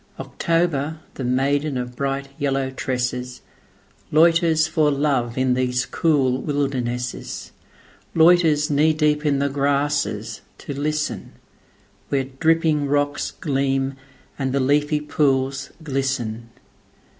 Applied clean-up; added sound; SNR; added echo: none; none; none; none.